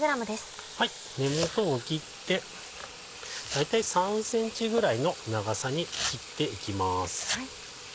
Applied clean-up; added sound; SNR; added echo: none; Sink (filling or washing) / Water tap, faucet; 14 dB; none.